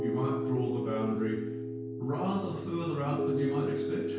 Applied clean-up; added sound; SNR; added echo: none; Piano; 0 dB; reverberation time 0.6 s.